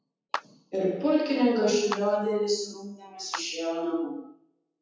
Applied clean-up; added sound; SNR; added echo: classical method WPE with log-MMSE.